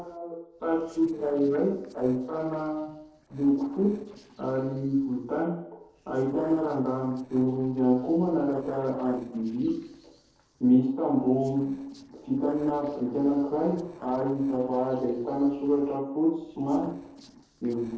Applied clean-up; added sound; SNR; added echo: neural separator model SepFormer DNS4.